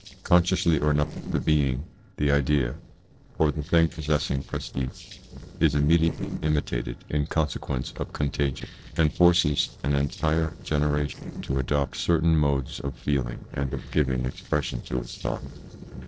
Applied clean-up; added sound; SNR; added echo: neural separator model SepFormer DNS4.